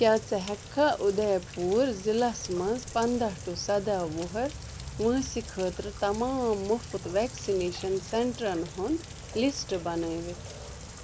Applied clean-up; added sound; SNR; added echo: none; Rain; 12 dB; none.